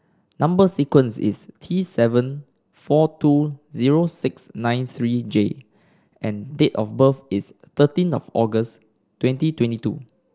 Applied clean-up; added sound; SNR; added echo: none; none; none; none.